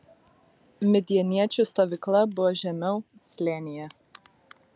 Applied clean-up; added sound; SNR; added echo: none; none; none; none.